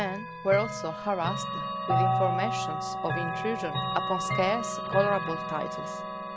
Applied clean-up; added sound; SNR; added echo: none; Chime / Clock; 0 dB; none.